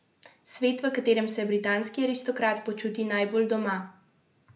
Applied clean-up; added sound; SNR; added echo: none; none; none; none.